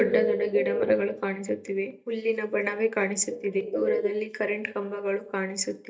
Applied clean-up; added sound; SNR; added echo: neural mask model DeepFilterNet 3.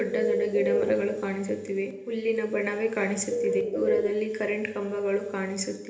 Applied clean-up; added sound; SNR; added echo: none; Bird; -1 dB; reverberation time 1.0 s.